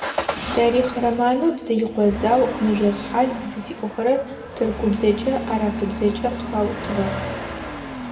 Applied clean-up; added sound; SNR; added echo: none; Engine starting / Accelerating, revving, vroom / Motor vehicle (road); 8 dB; reverberation time 1.7 s.